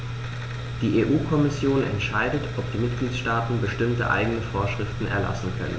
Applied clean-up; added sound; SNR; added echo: none; none; none; none.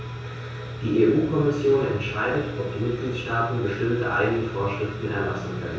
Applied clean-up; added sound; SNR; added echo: none; none; none; reverberation time 0.6 s.